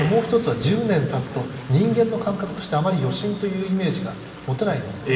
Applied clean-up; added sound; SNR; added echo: none; Toilet flush; 18 dB; reverberation time 2.0 s.